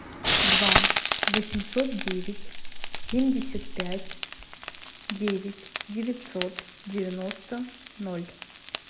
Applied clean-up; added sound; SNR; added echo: none; Frying (food); -2 dB; none.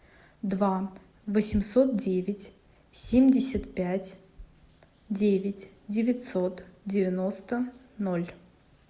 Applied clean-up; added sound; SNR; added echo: none; none; none; none.